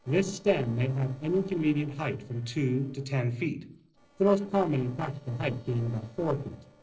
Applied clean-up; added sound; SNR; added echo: neural separator model SepFormer DNS4.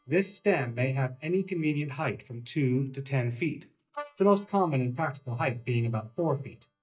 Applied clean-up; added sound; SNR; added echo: neural mask model DeepFilterNet 3.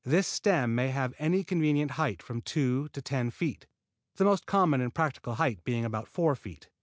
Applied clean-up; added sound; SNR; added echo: none; none; none; none.